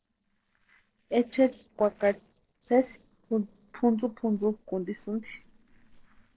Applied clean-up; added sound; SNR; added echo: neural separator model SepFormer DNS4.